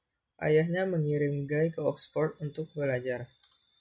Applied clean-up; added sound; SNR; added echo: none; none; none; none.